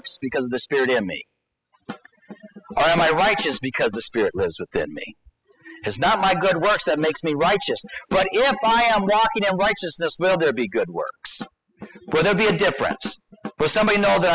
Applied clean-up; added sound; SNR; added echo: classical method spectral subtraction.